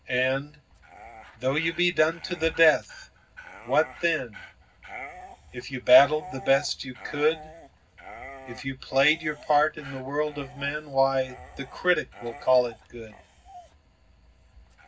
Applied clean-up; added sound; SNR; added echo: none; Dog; 19 dB; reverberation time 0.4 s.